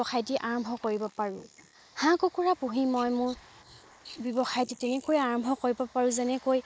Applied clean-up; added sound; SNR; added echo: neural mask model Resemble Enhance denoiser.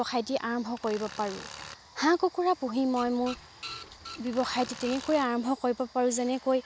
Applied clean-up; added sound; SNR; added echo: none; Tools + Printer; 14 dB; none.